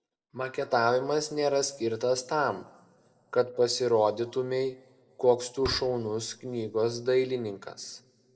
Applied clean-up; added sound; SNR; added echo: none; Fireworks; 15 dB; reverberation time 1.1 s.